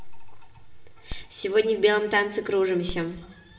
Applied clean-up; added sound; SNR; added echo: none; Crack; 16 dB; reverberation time 0.9 s.